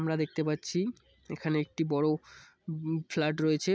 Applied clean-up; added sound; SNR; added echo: none; none; none; none.